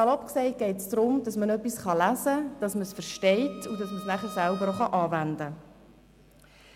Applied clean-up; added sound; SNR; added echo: none; Bowed string instrument; 18 dB; none.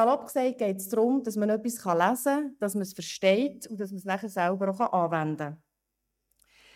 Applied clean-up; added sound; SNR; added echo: neural mask model DeepFilterNet 3.